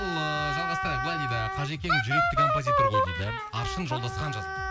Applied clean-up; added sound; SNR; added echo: none; Wind instrument, woodwind instrument; -4 dB; none.